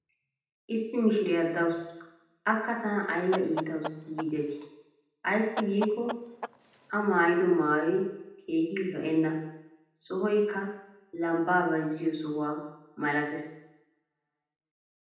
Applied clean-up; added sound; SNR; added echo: none; Chicken, rooster; 9 dB; reverberation time 0.8 s.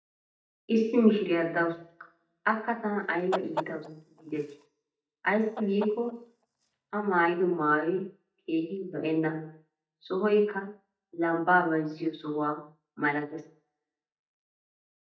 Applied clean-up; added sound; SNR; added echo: neural mask model DeepFilterNet 3.